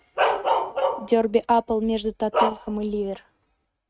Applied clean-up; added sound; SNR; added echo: neural mask model RNNoise.